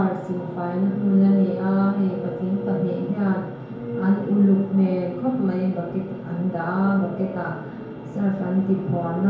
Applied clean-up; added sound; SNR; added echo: none; none; none; reverberation time 1.0 s.